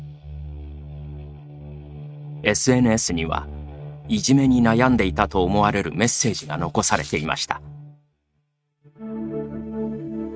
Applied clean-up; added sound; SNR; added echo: neural mask model RNNoise.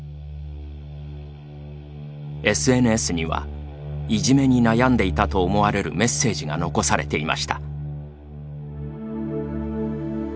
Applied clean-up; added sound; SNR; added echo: none; none; none; none.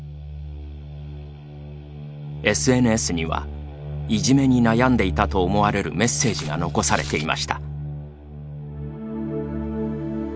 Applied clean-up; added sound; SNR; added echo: none; Walk, footsteps; 15 dB; none.